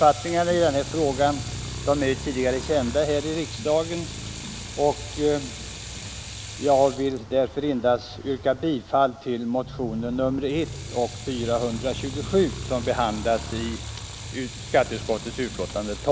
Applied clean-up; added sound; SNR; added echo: none; Motorcycle + Sink (filling or washing) / Water tap, faucet; 10 dB; none.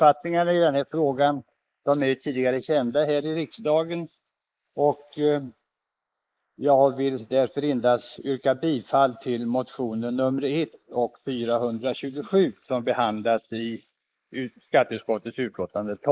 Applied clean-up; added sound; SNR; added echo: neural mask model Resemble Enhance denoiser.